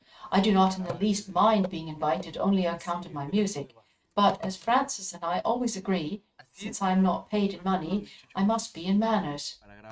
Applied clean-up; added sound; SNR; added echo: neural mask model RNNoise.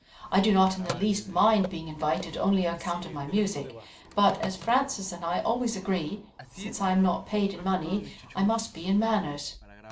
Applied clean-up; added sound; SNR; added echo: none; Telephone; 17 dB; none.